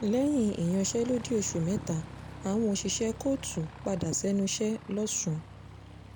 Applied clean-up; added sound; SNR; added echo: none; Aircraft; 14 dB; none.